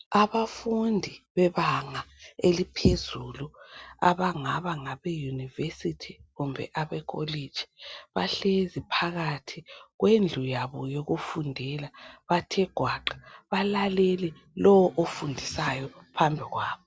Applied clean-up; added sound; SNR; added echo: none; none; none; none.